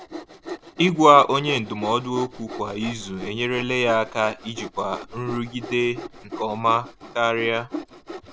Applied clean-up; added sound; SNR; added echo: none; Sawing; 14 dB; none.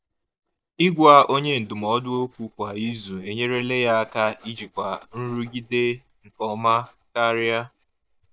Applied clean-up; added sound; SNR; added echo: neural mask model DeepFilterNet 3.